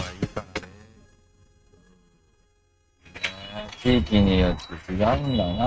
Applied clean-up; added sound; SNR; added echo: neural mask model RNNoise.